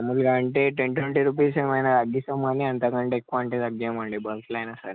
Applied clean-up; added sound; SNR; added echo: none; none; none; none.